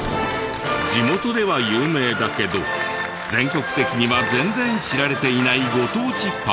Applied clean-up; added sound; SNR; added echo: none; Applause; 12 dB; none.